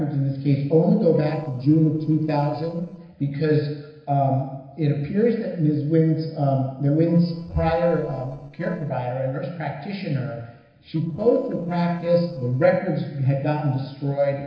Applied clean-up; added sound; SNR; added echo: neural separator model SepFormer DNS4.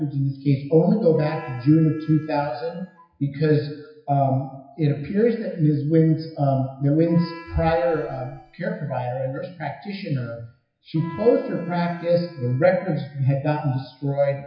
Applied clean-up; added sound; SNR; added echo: classical method WPE with log-MMSE.